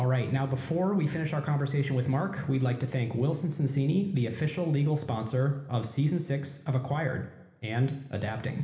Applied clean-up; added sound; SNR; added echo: none; none; none; reverberation time 1.0 s.